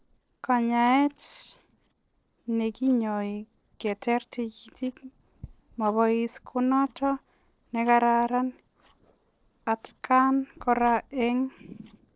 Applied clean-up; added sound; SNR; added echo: neural separator model SepFormer DNS4.